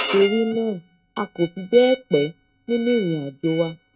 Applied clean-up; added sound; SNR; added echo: neural mask model RNNoise.